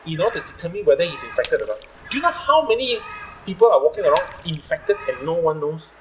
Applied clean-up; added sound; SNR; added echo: none; Splash, splatter + Bird; 15 dB; none.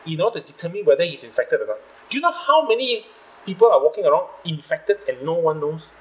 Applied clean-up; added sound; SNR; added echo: none; none; none; none.